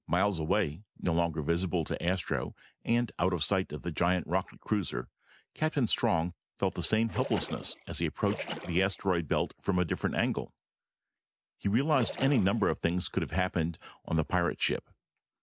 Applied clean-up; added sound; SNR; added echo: none; Splash, splatter; 12 dB; none.